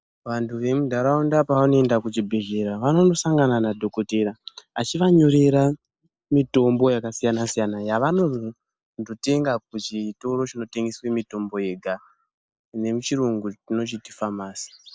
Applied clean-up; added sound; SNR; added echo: neural mask model Resemble Enhance denoiser.